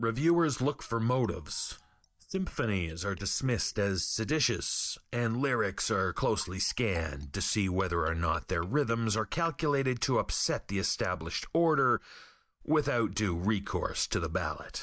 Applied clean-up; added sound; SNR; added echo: neural mask model DeepFilterNet 3.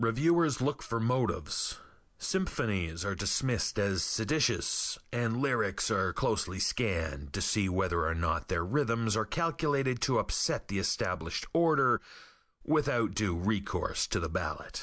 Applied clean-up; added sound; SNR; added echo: none; none; none; none.